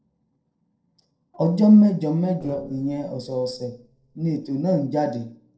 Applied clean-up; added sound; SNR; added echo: neural separator model SepFormer DNS4.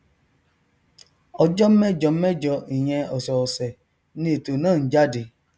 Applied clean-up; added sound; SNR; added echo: none; none; none; none.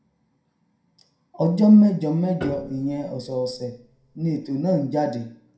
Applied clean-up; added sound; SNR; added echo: none; Piano; 18 dB; reverberation time 0.4 s.